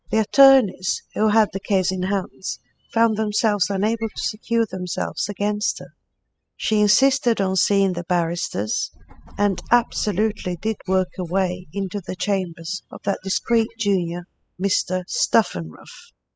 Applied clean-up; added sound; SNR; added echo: classical method spectral subtraction.